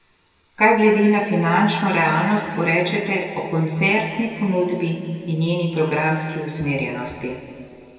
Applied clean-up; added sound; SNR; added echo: none; none; none; reverberation time 2.1 s.